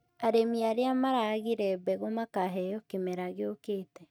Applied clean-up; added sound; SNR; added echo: neural mask model RNNoise.